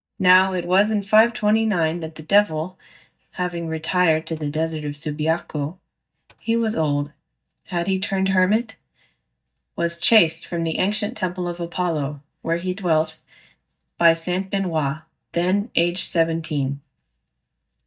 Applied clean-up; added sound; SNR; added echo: neural mask model DeepFilterNet 3.